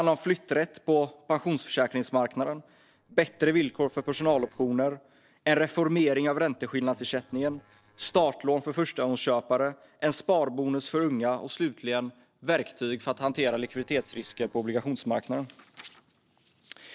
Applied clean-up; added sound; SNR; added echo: neural separator model SepFormer DNS4.